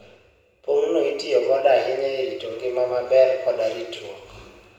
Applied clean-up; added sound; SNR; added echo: none; none; none; reverberation time 1.0 s.